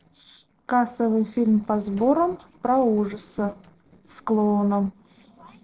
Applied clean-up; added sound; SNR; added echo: neural separator model SepFormer DNS4.